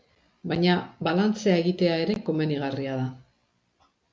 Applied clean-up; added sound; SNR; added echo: none; none; none; none.